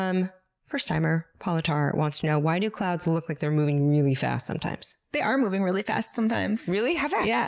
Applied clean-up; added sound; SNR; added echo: none; none; none; none.